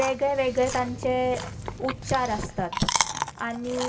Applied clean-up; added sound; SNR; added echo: none; Chewing, mastication; 5 dB; reverberation time 0.2 s.